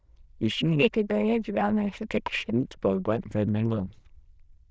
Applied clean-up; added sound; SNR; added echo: neural diffusion model UNIVERSE++.